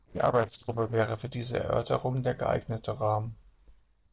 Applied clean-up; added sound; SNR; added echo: neural separator model SepFormer DNS4.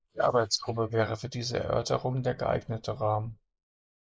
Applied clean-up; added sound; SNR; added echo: neural mask model Resemble Enhance denoiser.